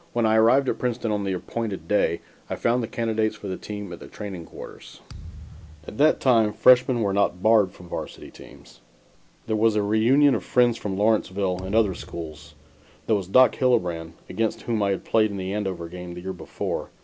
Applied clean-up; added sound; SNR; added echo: none; Thump, thud; 19 dB; none.